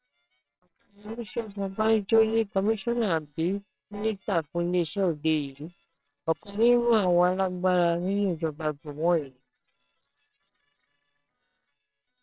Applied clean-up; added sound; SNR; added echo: neural separator model SepFormer WHAMR!.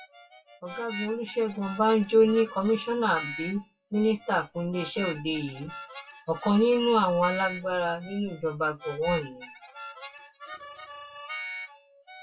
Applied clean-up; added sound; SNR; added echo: classical method WPE with log-MMSE.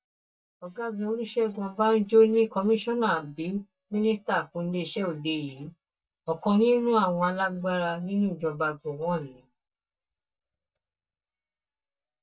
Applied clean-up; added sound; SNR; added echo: neural mask model DeepFilterNet 3.